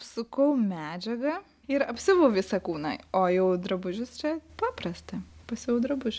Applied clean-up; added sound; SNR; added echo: none; none; none; none.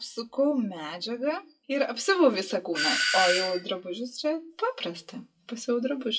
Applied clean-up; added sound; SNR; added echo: classical method WPE with log-MMSE.